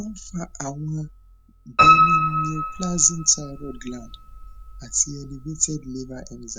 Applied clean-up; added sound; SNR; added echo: none; Piano; -3 dB; none.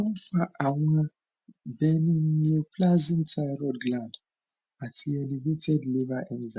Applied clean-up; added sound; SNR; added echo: none; none; none; none.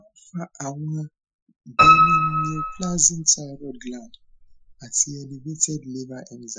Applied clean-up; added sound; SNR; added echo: classical method Wiener filter.